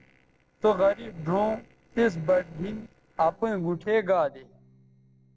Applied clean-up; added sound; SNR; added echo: neural separator model SepFormer DNS4.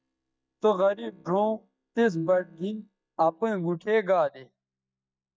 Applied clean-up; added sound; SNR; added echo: neural mask model DeepFilterNet 3.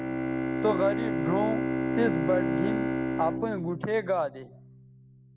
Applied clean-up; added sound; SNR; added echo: none; Bowed string instrument; -1 dB; none.